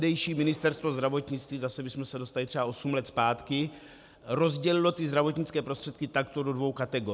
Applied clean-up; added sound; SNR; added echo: none; none; none; none.